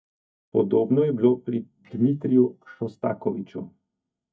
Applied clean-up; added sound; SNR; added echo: neural mask model DeepFilterNet 3.